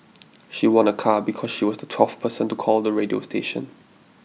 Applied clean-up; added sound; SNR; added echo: none; none; none; none.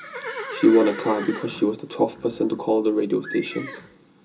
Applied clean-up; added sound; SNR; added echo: none; Livestock, farm animals, working animals; 13 dB; reverberation time 0.2 s.